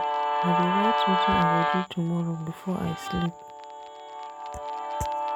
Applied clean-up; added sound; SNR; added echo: none; Guitar; -3 dB; none.